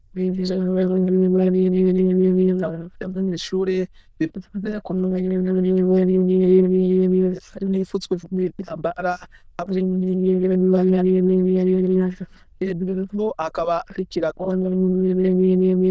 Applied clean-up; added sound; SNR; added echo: neural diffusion model UNIVERSE++.